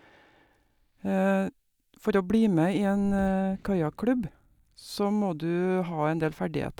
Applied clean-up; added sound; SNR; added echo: neural mask model DeepFilterNet 3.